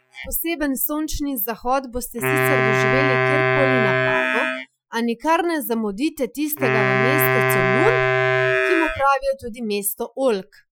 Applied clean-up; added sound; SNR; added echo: classical method Wiener filter.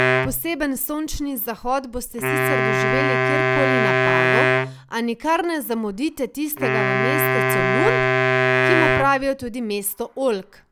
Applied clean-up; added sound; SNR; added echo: none; Wind instrument, woodwind instrument; -3 dB; none.